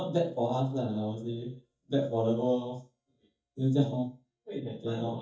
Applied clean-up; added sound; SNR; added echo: neural mask model DeepFilterNet 3.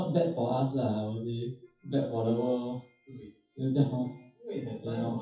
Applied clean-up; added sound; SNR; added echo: classical method WPE with log-MMSE.